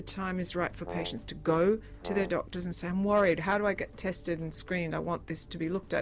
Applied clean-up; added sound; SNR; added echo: none; Brass instrument; 11 dB; none.